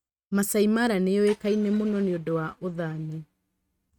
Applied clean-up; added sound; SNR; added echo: neural mask model RNNoise.